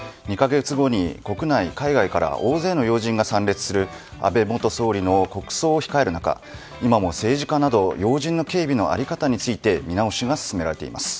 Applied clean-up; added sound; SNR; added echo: none; none; none; none.